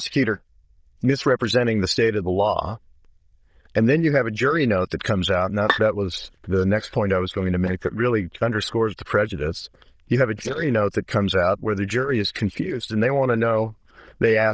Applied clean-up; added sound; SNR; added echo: neural diffusion model UNIVERSE++.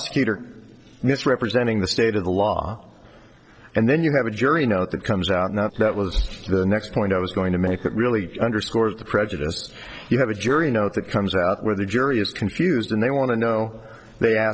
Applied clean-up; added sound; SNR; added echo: neural separator model SepFormer DNS4.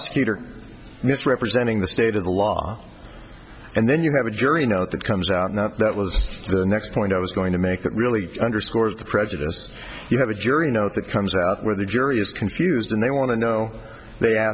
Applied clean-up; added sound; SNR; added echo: none; none; none; none.